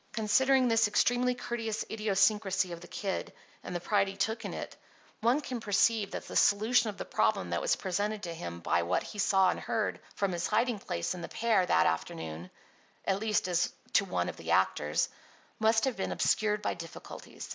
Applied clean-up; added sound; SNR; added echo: none; none; none; none.